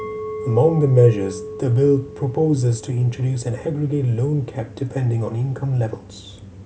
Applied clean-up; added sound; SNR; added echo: none; Chink, clink; 15 dB; none.